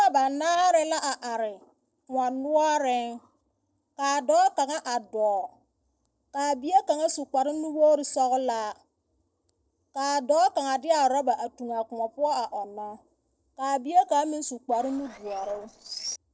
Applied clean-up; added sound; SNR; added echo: neural separator model SepFormer DNS4.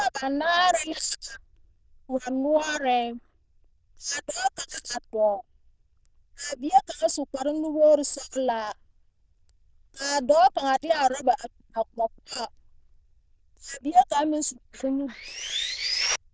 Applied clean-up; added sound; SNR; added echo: neural diffusion model UNIVERSE++.